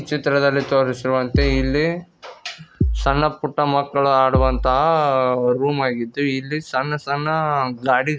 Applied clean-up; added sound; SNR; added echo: none; Bass drum; 1 dB; none.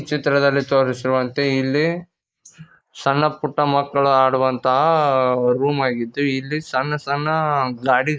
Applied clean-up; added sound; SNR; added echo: neural mask model Resemble Enhance denoiser.